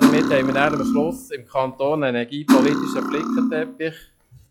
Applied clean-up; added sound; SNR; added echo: classical method log-MMSE.